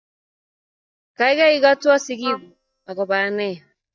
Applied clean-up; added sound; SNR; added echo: neural mask model DeepFilterNet 3.